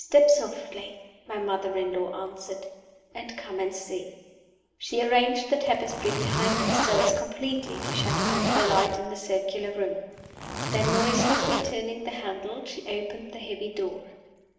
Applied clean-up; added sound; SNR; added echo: none; Zipper (clothing); -1 dB; reverberation time 1.3 s.